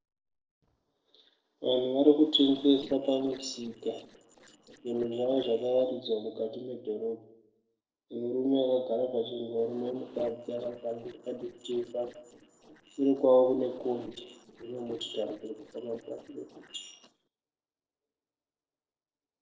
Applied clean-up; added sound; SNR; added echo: neural separator model SepFormer DNS4.